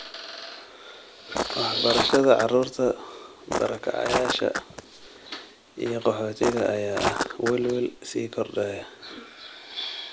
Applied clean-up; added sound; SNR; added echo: none; Walk, footsteps; 4 dB; none.